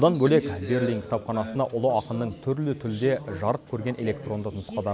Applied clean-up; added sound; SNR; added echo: none; none; none; none.